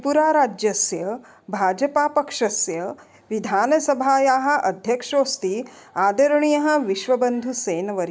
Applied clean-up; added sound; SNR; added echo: none; none; none; none.